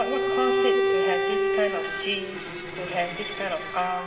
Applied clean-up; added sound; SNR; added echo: none; Bowed string instrument; -4 dB; reverberation time 2.4 s.